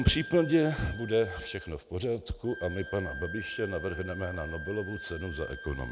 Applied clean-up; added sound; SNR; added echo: none; Bowed string instrument; 12 dB; none.